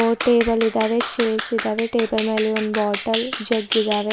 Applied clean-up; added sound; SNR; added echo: none; Clapping; 7 dB; none.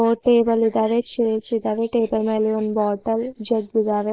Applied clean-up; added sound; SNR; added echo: neural mask model Resemble Enhance denoiser.